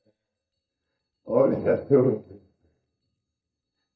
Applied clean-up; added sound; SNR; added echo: neural mask model DeepFilterNet 3.